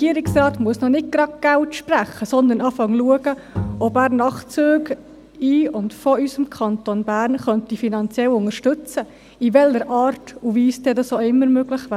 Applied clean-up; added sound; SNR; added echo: none; Bowed string instrument; 12 dB; none.